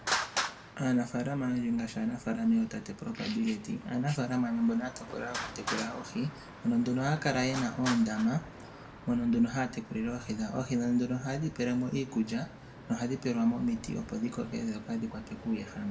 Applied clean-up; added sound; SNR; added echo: none; Traffic noise, roadway noise; 11 dB; reverberation time 0.7 s.